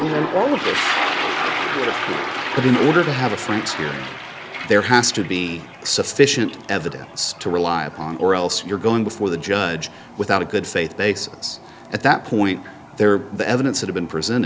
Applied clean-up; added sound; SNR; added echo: none; Toilet flush; 8 dB; none.